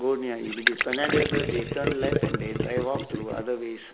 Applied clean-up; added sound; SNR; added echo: none; Gurgling; -1 dB; none.